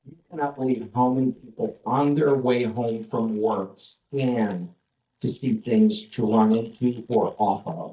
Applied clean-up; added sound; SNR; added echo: neural mask model DeepFilterNet 3.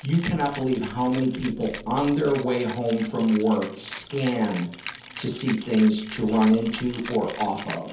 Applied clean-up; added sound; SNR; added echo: none; Rattle (instrument); 16 dB; reverberation time 0.7 s.